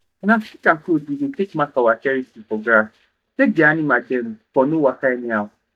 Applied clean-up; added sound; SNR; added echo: neural mask model DeepFilterNet 3.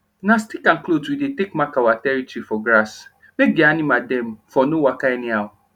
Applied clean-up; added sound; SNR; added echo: none; none; none; none.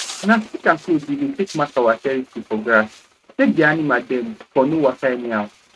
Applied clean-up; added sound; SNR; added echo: neural mask model RNNoise.